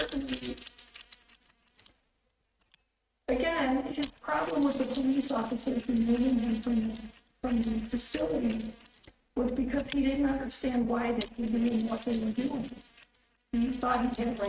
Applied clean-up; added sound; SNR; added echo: neural mask model RNNoise.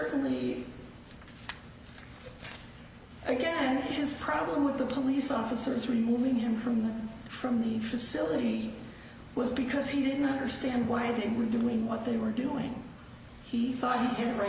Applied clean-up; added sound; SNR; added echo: none; none; none; none.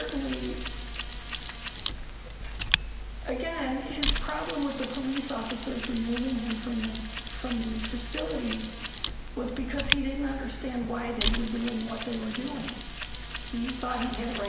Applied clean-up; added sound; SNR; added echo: none; Mechanisms; 1 dB; none.